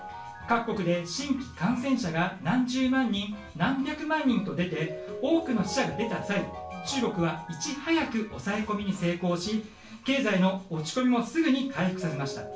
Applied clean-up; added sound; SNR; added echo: none; Mallet percussion; 15 dB; reverberation time 0.3 s.